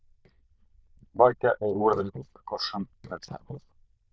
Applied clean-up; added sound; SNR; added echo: neural diffusion model UNIVERSE++.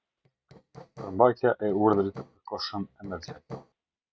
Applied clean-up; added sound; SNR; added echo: neural mask model RNNoise.